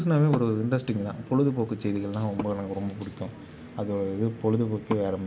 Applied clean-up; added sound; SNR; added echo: none; Wood; 16 dB; none.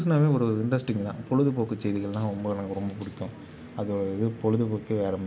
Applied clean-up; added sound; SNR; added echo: none; none; none; none.